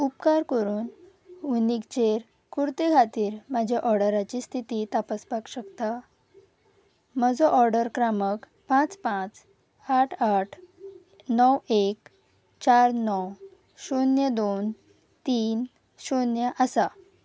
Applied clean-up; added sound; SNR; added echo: none; none; none; none.